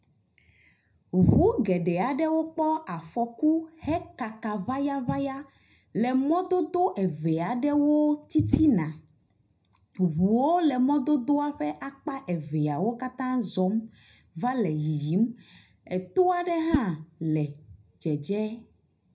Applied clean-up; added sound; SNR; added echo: none; Whoosh, swoosh, swish; 10 dB; reverberation time 0.4 s.